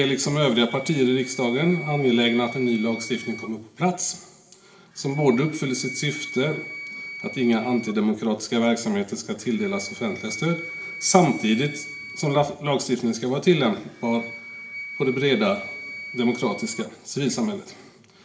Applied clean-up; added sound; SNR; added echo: none; Wind instrument, woodwind instrument; 14 dB; reverberation time 1.5 s.